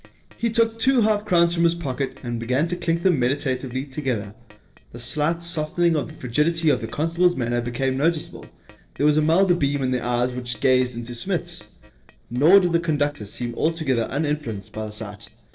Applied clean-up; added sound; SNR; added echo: neural separator model SepFormer DNS4.